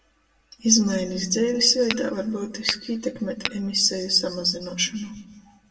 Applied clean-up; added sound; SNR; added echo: none; Tap / Glass; 10 dB; reverberation time 0.9 s.